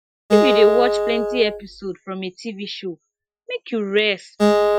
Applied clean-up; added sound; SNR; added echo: classical method Wiener filter.